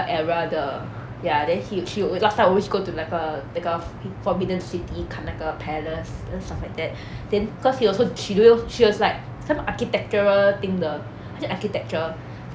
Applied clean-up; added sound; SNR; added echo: none; none; none; none.